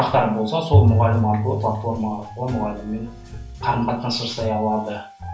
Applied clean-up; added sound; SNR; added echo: none; Bowed string instrument; -2 dB; reverberation time 0.2 s.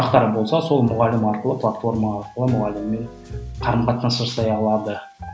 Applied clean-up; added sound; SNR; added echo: none; none; none; none.